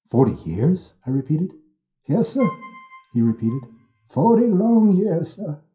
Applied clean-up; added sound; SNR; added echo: classical method WPE with log-MMSE.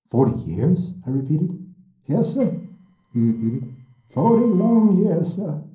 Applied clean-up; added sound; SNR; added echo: neural separator model SepFormer DNS4.